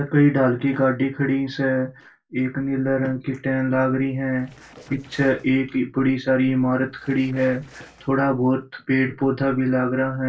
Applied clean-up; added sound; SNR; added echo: neural separator model SepFormer DNS4.